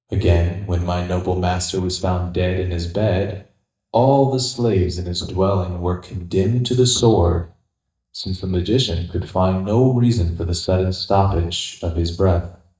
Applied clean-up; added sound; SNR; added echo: neural mask model DeepFilterNet 3.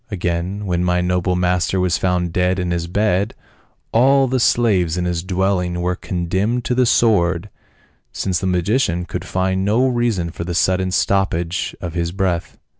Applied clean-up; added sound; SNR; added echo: none; none; none; none.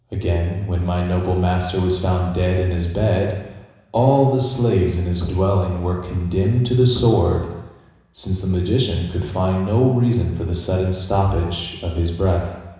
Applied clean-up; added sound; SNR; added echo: none; Bowed string instrument; 16 dB; reverberation time 1.0 s.